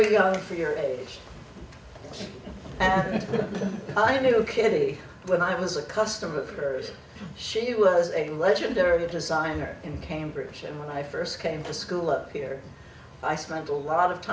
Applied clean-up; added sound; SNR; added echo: none; none; none; none.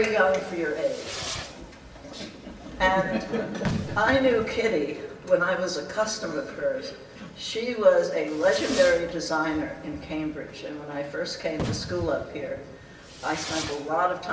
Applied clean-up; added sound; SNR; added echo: none; Fireworks; 13 dB; reverberation time 1.7 s.